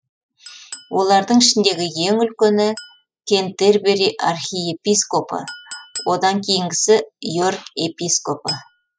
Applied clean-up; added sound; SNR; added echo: classical method spectral subtraction.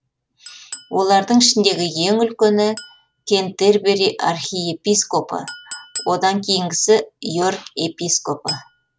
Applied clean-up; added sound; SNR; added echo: none; Chink, clink; 19 dB; none.